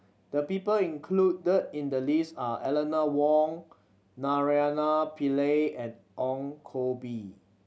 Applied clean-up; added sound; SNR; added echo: none; none; none; none.